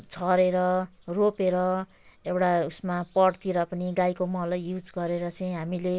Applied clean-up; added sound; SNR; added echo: none; none; none; none.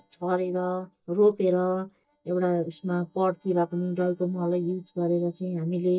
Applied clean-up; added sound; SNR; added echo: neural mask model DeepFilterNet 3.